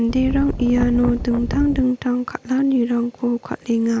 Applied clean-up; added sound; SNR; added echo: none; Wind; 6 dB; none.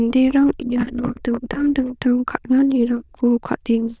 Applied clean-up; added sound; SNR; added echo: neural diffusion model UNIVERSE++.